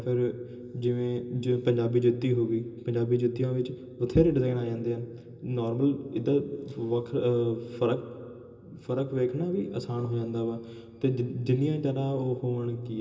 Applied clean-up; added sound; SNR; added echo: none; none; none; reverberation time 0.2 s.